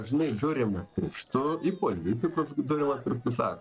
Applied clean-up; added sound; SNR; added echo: neural separator model SepFormer DNS4.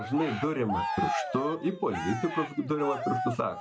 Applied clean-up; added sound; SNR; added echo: none; Cheering; 4 dB; none.